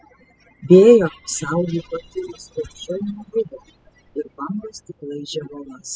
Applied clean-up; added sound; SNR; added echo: classical method spectral subtraction.